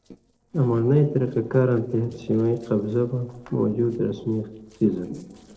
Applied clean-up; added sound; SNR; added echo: neural separator model SepFormer DNS4.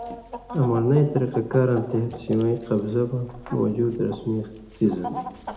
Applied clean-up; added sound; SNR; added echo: none; Chicken, rooster; 15 dB; reverberation time 0.6 s.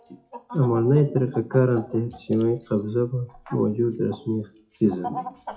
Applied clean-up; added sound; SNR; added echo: classical method WPE with log-MMSE.